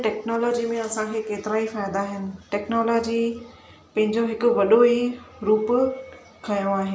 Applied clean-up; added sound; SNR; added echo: none; none; none; none.